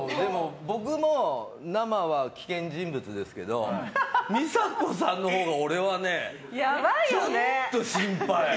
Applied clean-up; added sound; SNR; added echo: none; none; none; none.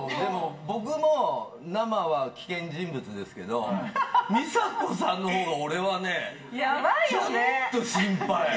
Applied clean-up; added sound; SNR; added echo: none; none; none; reverberation time 0.1 s.